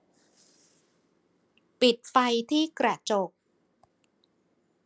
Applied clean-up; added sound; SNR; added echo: none; none; none; none.